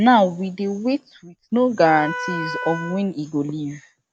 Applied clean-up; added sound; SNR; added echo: none; Wind instrument, woodwind instrument; 10 dB; none.